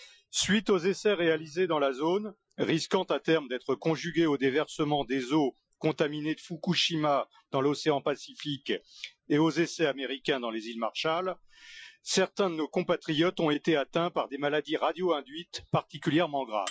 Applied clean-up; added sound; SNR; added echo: classical method Wiener filter.